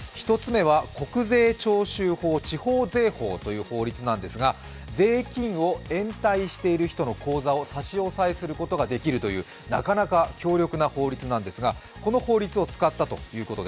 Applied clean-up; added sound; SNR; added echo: none; none; none; none.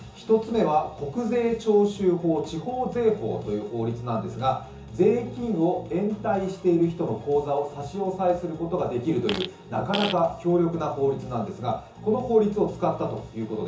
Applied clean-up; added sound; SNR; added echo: none; Fart; 9 dB; reverberation time 0.6 s.